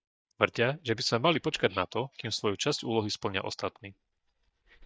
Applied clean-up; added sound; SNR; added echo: neural mask model DeepFilterNet 3.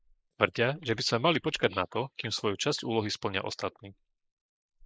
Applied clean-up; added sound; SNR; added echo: neural mask model Resemble Enhance denoiser.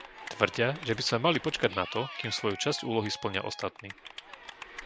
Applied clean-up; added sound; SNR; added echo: none; Cheering / Clapping; 13 dB; none.